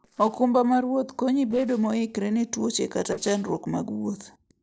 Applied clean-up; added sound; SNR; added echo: neural separator model SepFormer DNS4.